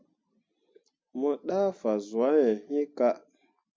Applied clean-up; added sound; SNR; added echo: none; none; none; none.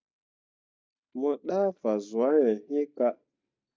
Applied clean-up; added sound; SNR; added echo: neural mask model DeepFilterNet 3.